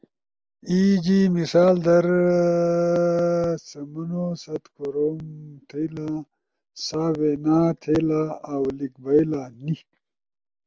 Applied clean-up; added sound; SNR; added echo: none; none; none; none.